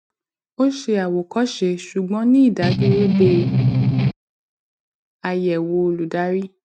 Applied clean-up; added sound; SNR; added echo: neural mask model RNNoise.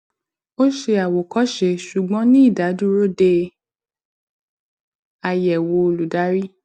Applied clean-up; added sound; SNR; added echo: none; none; none; none.